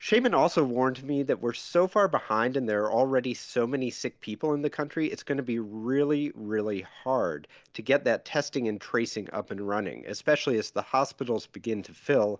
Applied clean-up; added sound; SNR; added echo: none; none; none; none.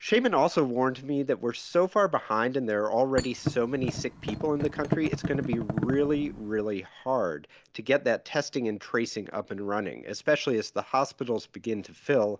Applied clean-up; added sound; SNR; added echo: none; Thump, thud; 5 dB; none.